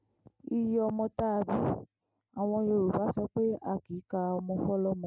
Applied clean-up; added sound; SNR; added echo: none; none; none; none.